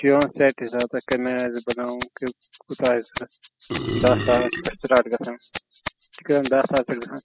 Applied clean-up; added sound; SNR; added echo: classical method spectral subtraction.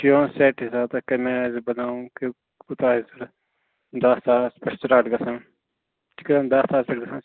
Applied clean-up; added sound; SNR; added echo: none; none; none; none.